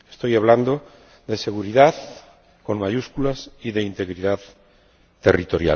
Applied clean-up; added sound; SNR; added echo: none; none; none; none.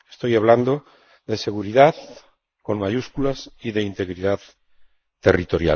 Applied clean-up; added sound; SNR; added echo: neural mask model Resemble Enhance denoiser.